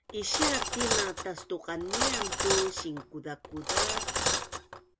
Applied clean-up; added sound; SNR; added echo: none; Cutlery, silverware; -4 dB; none.